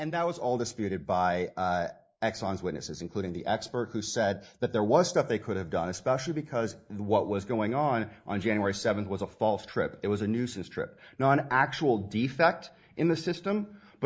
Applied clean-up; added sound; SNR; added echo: neural mask model Resemble Enhance denoiser.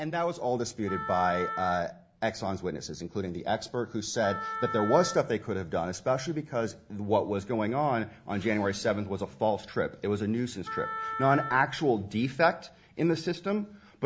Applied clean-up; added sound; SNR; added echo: none; Wind instrument, woodwind instrument; 9 dB; none.